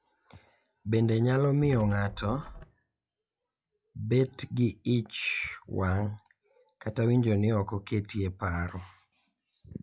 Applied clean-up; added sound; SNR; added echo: classical method log-MMSE.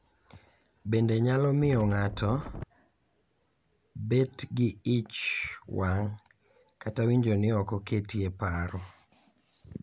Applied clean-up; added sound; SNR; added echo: none; Wind; 10 dB; none.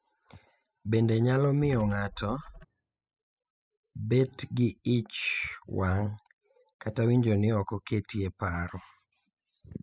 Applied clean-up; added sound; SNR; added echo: classical method spectral subtraction.